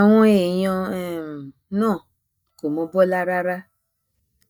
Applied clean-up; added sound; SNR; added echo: neural mask model DeepFilterNet 3.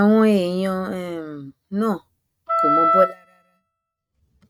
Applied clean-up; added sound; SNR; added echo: neural mask model RNNoise.